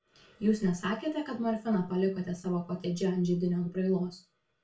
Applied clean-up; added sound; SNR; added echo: none; none; none; reverberation time 0.3 s.